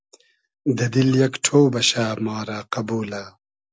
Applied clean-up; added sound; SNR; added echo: none; none; none; none.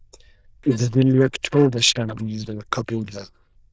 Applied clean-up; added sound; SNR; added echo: neural diffusion model UNIVERSE++.